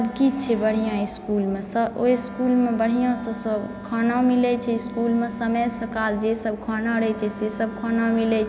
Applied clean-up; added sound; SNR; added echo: none; Wind instrument, woodwind instrument; 15 dB; none.